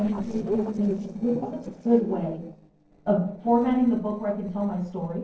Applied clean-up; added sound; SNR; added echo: neural separator model SepFormer DNS4.